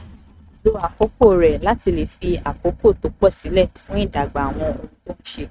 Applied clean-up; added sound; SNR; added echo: neural mask model RNNoise.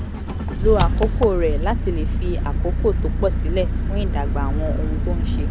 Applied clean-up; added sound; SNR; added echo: none; Engine; -4 dB; none.